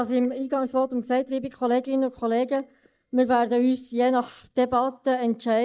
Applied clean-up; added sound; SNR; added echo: neural mask model DeepFilterNet 3.